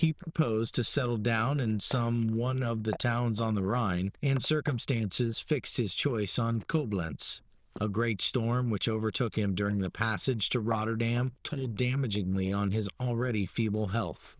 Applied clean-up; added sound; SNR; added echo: neural diffusion model UNIVERSE++.